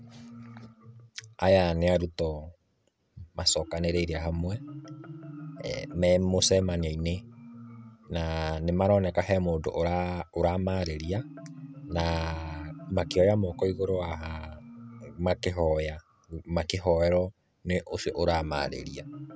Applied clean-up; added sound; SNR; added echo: none; Marimba, xylophone; 17 dB; none.